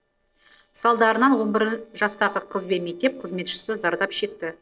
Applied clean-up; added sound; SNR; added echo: neural separator model SepFormer DNS4.